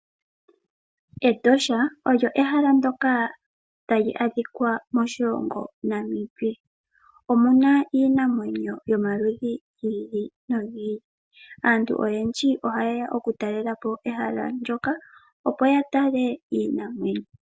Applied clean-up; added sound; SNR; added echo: none; none; none; none.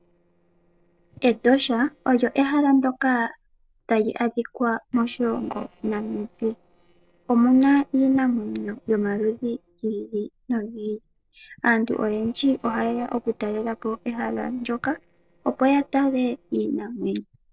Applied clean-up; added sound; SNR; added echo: neural separator model SepFormer DNS4.